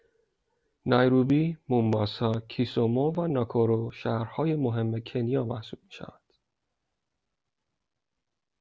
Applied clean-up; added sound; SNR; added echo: none; none; none; none.